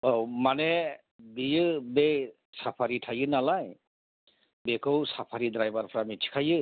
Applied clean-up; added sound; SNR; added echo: none; none; none; none.